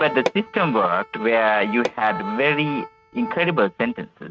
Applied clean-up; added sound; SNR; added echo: neural mask model RNNoise.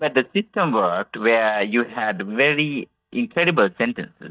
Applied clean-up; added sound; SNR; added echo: neural mask model DeepFilterNet 3.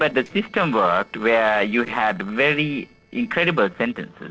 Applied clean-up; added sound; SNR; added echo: neural separator model SepFormer DNS4.